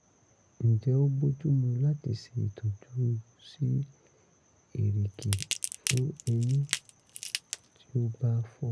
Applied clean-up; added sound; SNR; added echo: none; Crackle / Crushing; 7 dB; none.